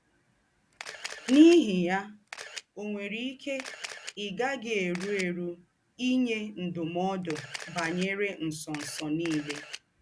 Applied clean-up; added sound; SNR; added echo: none; Camera; 16 dB; none.